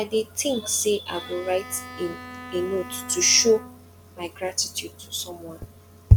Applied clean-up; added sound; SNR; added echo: none; Bowed string instrument; 16 dB; none.